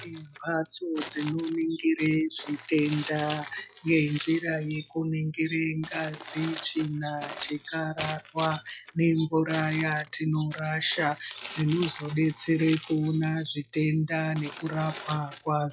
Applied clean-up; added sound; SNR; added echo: classical method log-MMSE.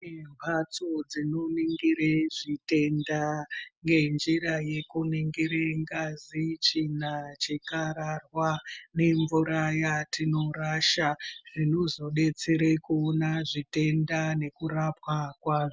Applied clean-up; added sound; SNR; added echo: none; none; none; none.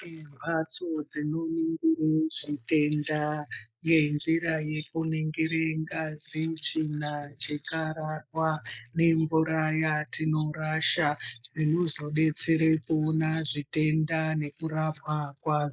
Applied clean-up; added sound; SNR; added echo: neural mask model Resemble Enhance denoiser.